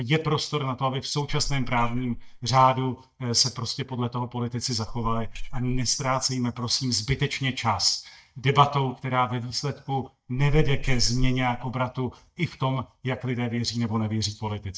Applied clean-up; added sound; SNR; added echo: neural mask model DeepFilterNet 3.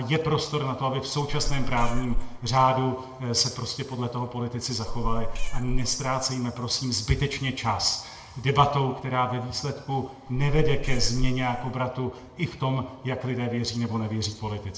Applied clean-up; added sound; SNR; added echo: none; Meow; -2 dB; reverberation time 1.0 s.